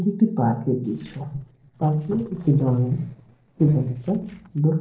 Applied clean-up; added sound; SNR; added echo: neural separator model SepFormer DNS4.